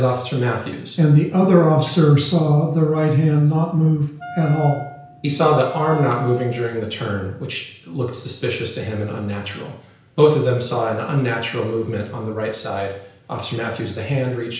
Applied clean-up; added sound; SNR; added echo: none; Wind instrument, woodwind instrument; 15 dB; reverberation time 0.5 s.